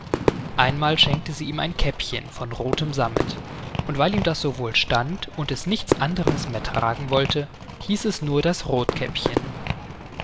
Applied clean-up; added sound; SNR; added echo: none; Fireworks; 5 dB; none.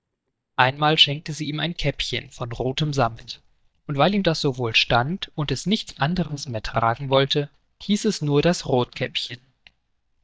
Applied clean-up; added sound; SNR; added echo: neural mask model DeepFilterNet 3.